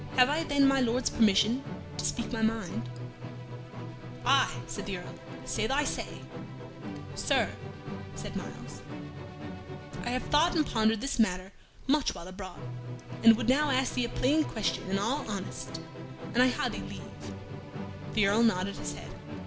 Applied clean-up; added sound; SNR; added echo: none; Musical instrument; 8 dB; none.